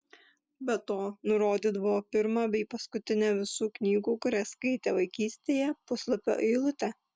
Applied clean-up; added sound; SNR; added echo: none; none; none; none.